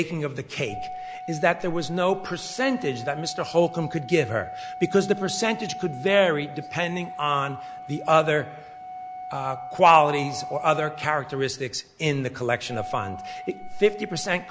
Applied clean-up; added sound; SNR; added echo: none; Organ; 13 dB; none.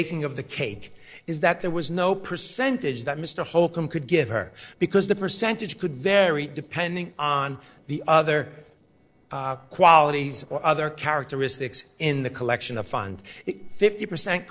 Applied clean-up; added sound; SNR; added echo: neural separator model SepFormer DNS4.